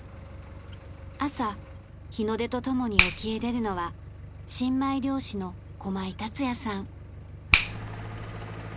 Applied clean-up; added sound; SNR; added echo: none; Finger snapping; 3 dB; none.